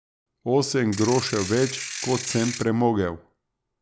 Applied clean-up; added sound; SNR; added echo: none; Ratchet, pawl / Percussion; 9 dB; none.